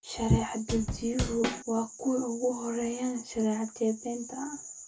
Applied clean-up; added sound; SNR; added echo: none; Drum / Drum kit; 3 dB; reverberation time 0.1 s.